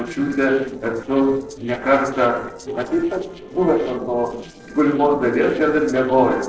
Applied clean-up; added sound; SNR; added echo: neural separator model SepFormer DNS4.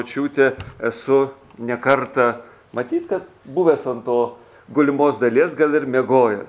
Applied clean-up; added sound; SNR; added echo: none; none; none; none.